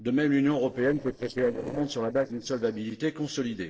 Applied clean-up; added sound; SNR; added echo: neural separator model SepFormer DNS4.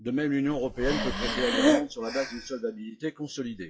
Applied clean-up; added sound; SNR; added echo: classical method WPE with log-MMSE.